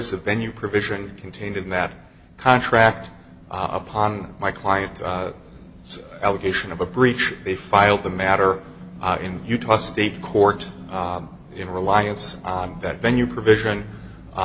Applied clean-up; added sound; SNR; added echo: none; none; none; none.